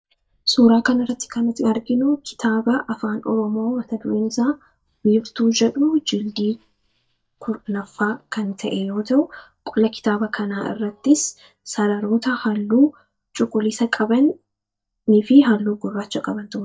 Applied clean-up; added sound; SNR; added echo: neural mask model DeepFilterNet 3.